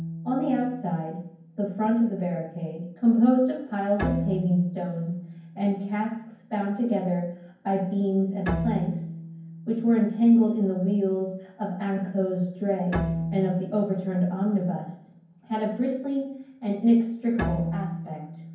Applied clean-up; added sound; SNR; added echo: none; Bowed string instrument; 10 dB; reverberation time 0.9 s.